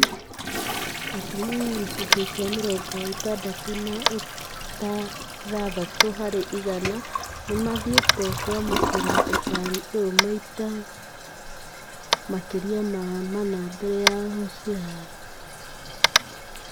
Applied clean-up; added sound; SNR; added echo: none; Toilet flush + Tap; -2 dB; none.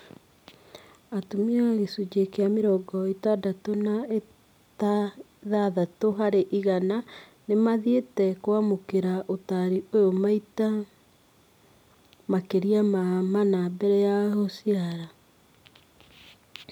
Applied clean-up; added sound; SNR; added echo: none; none; none; none.